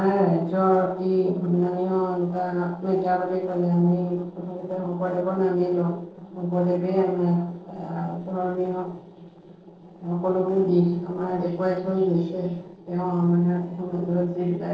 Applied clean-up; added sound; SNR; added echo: neural separator model SepFormer DNS4.